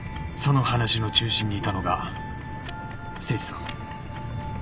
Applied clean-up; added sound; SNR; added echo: none; Glass; 16 dB; none.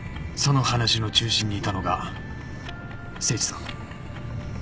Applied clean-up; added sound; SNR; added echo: none; none; none; none.